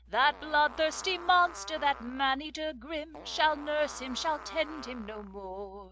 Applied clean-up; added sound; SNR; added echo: none; Fart; 16 dB; none.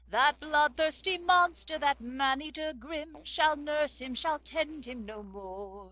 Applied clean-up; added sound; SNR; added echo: neural separator model SepFormer DNS4.